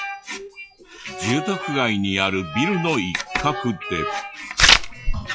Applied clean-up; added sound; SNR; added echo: classical method log-MMSE.